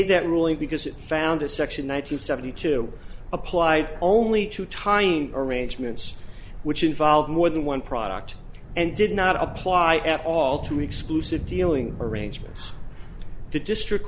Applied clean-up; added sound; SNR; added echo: none; Thunder / Rain; 16 dB; none.